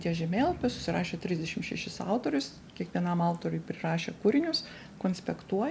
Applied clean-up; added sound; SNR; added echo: none; none; none; none.